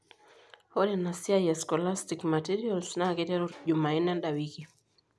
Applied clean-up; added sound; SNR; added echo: none; none; none; none.